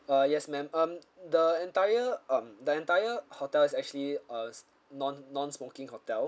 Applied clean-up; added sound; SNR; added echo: none; none; none; none.